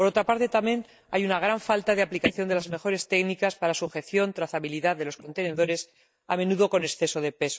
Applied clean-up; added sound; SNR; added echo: neural mask model DeepFilterNet 3.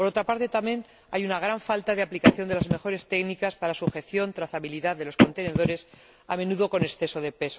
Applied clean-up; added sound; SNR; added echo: none; Telephone; -1 dB; none.